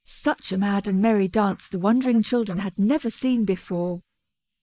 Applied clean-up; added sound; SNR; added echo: neural mask model Resemble Enhance denoiser.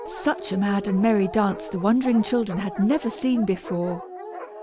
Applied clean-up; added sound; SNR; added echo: none; Dog; 13 dB; none.